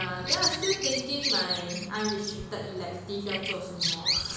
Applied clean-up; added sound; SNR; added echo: none; Bird vocalization, bird call, bird song; -1 dB; reverberation time 1.0 s.